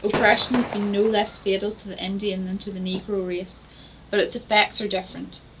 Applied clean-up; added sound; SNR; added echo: none; Gunshot, gunfire / Fireworks; 12 dB; none.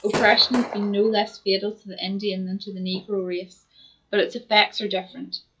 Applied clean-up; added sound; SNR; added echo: classical method log-MMSE.